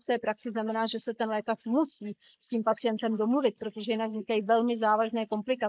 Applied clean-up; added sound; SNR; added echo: neural mask model Resemble Enhance denoiser.